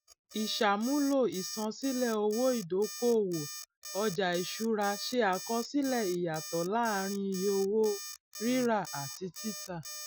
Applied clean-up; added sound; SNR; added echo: classical method Wiener filter.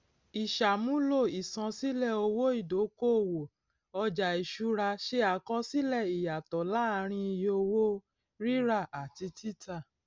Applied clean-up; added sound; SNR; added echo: none; none; none; none.